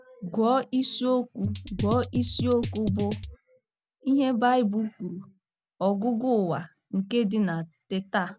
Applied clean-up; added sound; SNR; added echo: none; Drum kit; 5 dB; none.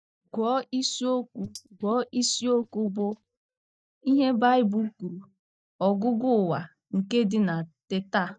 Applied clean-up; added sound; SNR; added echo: neural mask model DeepFilterNet 3.